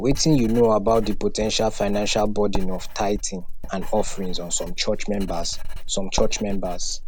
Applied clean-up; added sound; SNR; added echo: none; Writing; 2 dB; none.